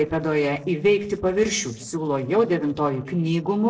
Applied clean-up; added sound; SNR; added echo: neural separator model SepFormer DNS4.